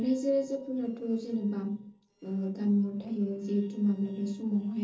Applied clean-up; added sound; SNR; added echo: neural separator model SepFormer DNS4.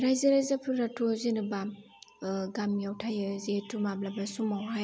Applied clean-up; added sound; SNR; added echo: none; none; none; none.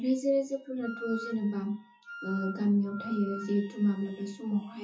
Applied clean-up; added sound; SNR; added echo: classical method WPE with log-MMSE.